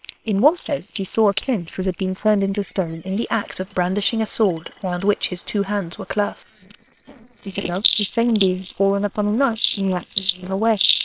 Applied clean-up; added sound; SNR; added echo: neural separator model SepFormer WHAM!.